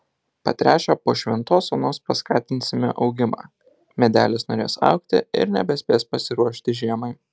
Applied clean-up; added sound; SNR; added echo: none; none; none; none.